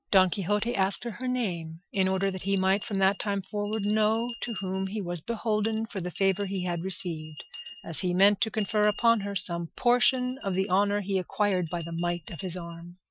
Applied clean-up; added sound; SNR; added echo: classical method Wiener filter.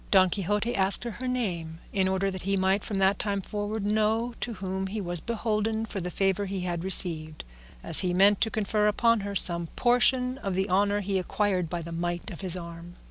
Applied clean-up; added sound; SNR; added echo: none; none; none; none.